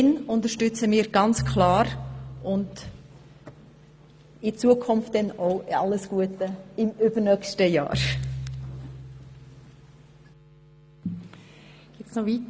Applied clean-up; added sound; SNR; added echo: none; Piano; 10 dB; none.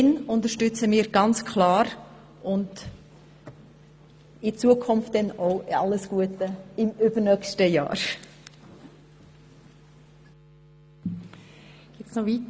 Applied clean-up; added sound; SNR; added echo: none; none; none; none.